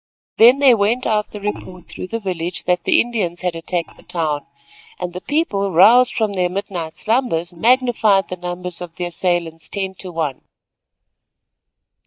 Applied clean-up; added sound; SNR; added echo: neural mask model DeepFilterNet 3.